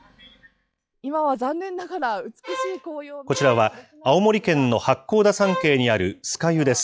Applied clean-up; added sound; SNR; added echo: classical method log-MMSE.